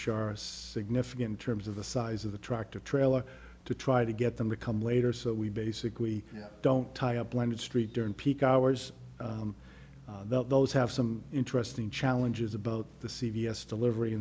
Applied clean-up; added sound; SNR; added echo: none; none; none; none.